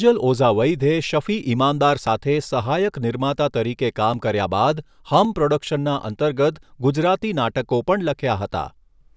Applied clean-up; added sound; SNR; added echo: none; none; none; none.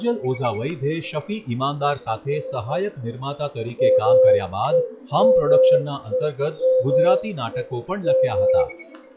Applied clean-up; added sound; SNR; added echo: classical method log-MMSE.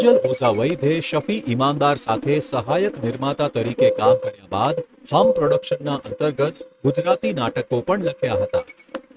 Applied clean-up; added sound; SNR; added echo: neural mask model RNNoise.